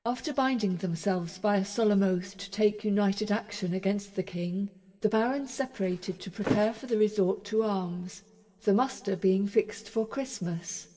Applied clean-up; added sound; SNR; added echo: none; Thump, thud; 9 dB; reverberation time 1.4 s.